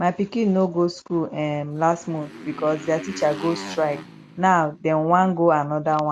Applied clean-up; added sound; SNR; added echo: none; Motorcycle; 16 dB; none.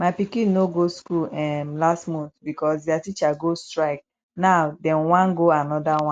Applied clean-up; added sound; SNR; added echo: none; none; none; none.